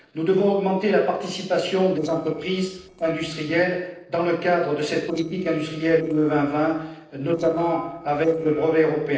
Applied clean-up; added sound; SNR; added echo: neural separator model SepFormer DNS4.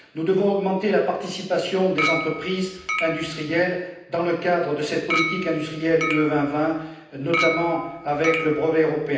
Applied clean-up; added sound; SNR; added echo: none; Chink, clink; 6 dB; reverberation time 0.9 s.